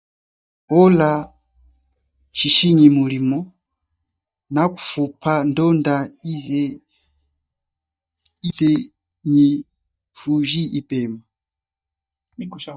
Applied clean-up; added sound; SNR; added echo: neural mask model DeepFilterNet 3.